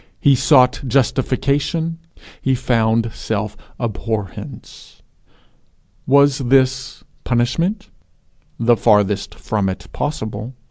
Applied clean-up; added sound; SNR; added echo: none; none; none; none.